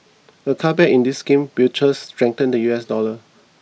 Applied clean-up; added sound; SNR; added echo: none; none; none; none.